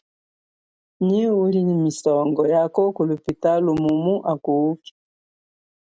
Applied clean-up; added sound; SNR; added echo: none; none; none; none.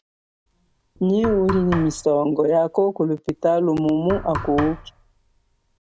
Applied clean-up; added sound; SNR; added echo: none; Knock; 13 dB; none.